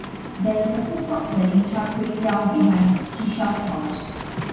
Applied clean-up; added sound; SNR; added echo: none; Rain; 11 dB; reverberation time 1.2 s.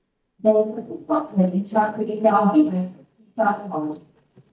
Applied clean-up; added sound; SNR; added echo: neural mask model DeepFilterNet 3.